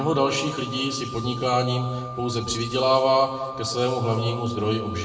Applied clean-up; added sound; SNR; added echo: none; Wind instrument, woodwind instrument; 13 dB; reverberation time 1.7 s.